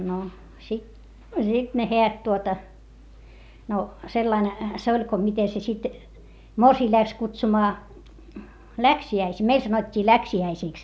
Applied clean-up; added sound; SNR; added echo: none; none; none; none.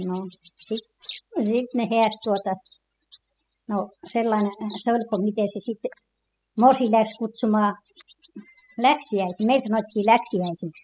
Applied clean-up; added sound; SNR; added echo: classical method spectral subtraction.